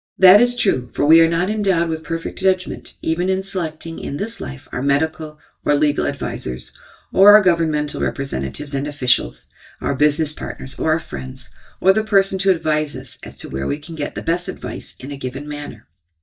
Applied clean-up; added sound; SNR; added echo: neural mask model DeepFilterNet 3.